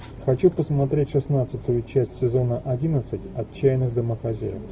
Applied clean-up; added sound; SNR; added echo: none; none; none; none.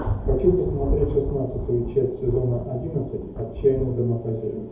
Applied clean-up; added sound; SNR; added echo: none; Thunder; 6 dB; reverberation time 2.0 s.